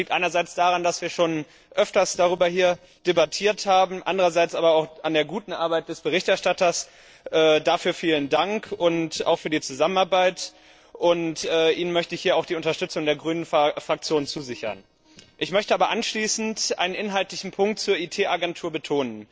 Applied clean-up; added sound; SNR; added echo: neural separator model SepFormer DNS4.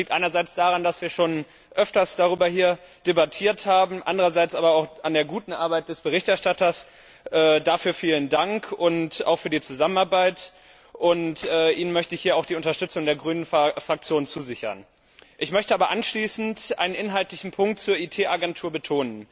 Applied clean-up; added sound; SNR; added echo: none; none; none; none.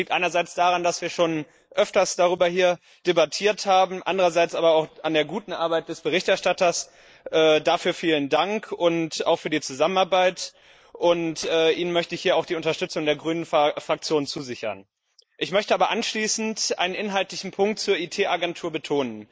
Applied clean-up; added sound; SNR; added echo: neural mask model Resemble Enhance denoiser.